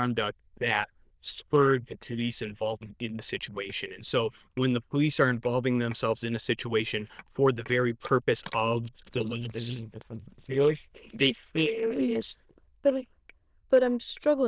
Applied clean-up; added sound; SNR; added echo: neural diffusion model UNIVERSE++.